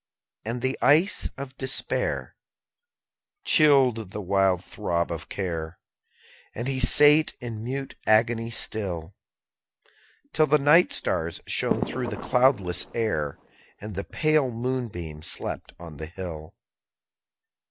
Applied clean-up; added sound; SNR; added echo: none; Fireworks; 7 dB; none.